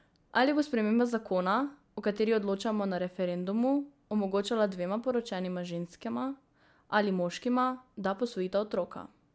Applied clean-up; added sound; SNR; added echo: none; none; none; none.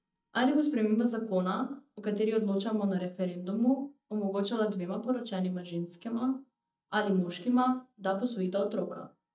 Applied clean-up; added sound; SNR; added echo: neural mask model DeepFilterNet 3.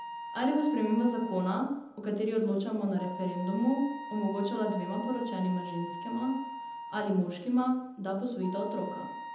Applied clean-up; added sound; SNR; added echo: none; Wind instrument, woodwind instrument; 11 dB; reverberation time 0.8 s.